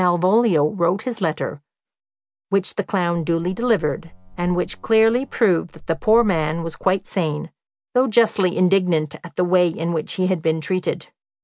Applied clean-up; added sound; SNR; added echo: none; Boat, Water vehicle; 18 dB; none.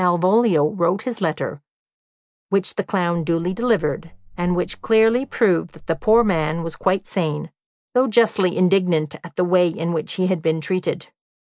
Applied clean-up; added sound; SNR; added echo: neural mask model DeepFilterNet 3.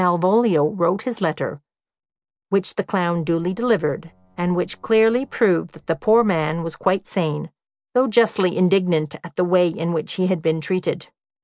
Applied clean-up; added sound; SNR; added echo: neural separator model SepFormer DNS4.